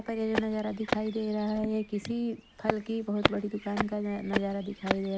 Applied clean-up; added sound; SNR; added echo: none; Walk, footsteps; 4 dB; none.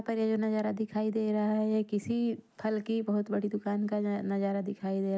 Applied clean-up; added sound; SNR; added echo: none; none; none; none.